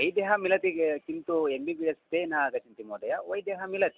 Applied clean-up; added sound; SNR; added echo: none; none; none; none.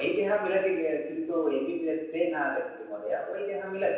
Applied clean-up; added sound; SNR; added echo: none; none; none; reverberation time 0.9 s.